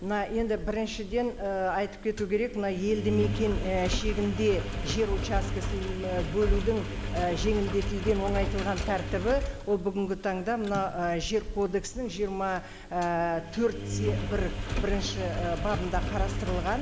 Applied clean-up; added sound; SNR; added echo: none; Engine; 3 dB; none.